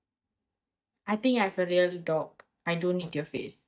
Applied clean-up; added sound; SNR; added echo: neural mask model DeepFilterNet 3.